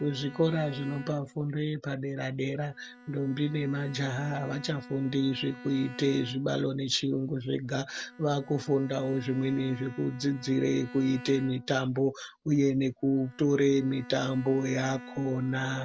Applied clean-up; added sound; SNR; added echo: none; Bowed string instrument; 18 dB; none.